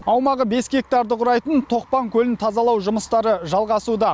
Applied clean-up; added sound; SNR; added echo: none; none; none; none.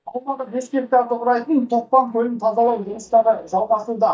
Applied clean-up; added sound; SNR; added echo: neural mask model DeepFilterNet 3.